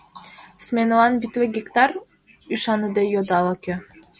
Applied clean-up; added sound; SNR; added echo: none; none; none; none.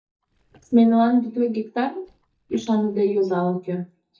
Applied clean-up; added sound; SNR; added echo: neural mask model DeepFilterNet 3.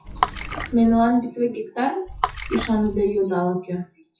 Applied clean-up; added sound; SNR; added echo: classical method WPE with log-MMSE.